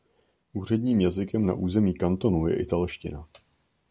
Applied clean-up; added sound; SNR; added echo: none; none; none; none.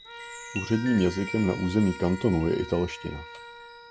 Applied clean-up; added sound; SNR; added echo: none; Chime + Trumpet; 13 dB; none.